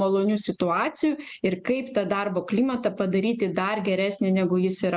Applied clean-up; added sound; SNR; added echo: none; none; none; none.